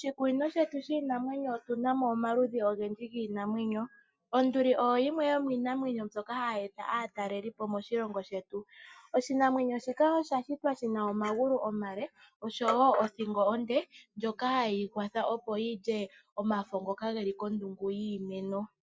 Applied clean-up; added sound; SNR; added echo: none; none; none; none.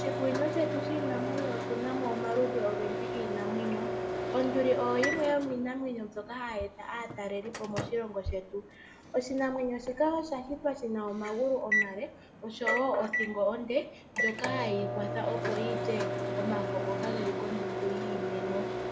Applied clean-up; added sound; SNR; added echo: none; Microwave oven; 2 dB; reverberation time 1.0 s.